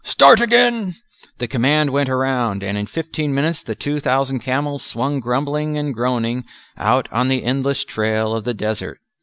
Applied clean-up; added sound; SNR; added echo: none; none; none; none.